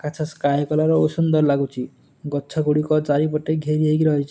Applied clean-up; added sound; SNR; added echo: none; none; none; none.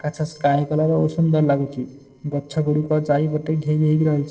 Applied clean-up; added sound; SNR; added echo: neural separator model SepFormer DNS4.